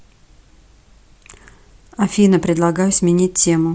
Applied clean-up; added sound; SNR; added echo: none; none; none; none.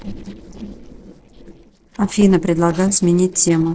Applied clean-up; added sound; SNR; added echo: neural separator model SepFormer DNS4.